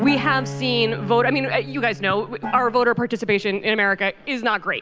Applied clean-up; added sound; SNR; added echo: none; Gong + Bowed string instrument; 12 dB; none.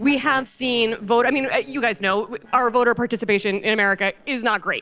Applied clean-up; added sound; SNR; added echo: neural separator model SepFormer DNS4.